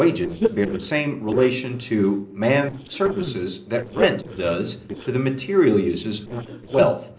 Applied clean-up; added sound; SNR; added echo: neural separator model SepFormer DNS4.